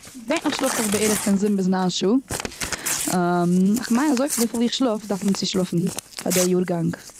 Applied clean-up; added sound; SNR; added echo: none; Crumpling, crinkling / Tearing; 9 dB; none.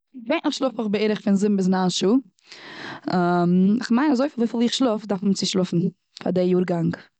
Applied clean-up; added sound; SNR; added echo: none; none; none; none.